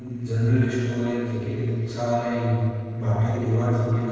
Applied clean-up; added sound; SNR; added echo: neural separator model SepFormer DNS4.